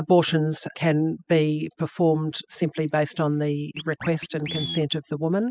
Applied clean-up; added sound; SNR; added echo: classical method spectral subtraction.